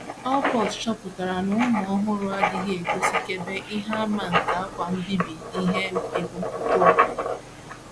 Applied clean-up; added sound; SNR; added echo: none; Writing; -1 dB; none.